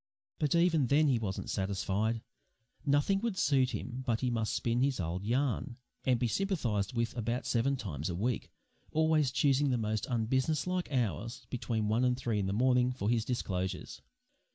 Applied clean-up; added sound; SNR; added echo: none; none; none; none.